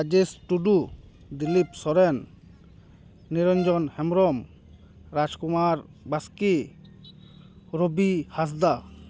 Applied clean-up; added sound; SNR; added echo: none; Brass instrument; 18 dB; none.